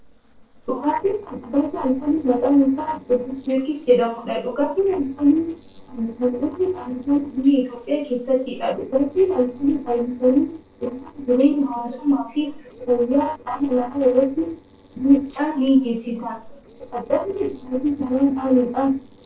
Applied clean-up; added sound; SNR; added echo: neural separator model SepFormer DNS4.